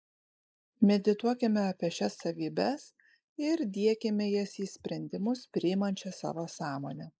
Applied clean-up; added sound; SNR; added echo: neural mask model Resemble Enhance denoiser.